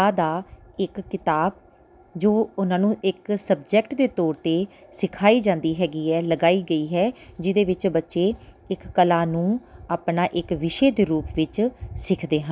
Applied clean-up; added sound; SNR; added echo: none; none; none; none.